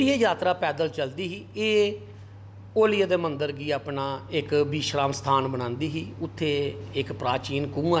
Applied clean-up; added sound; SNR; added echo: none; none; none; none.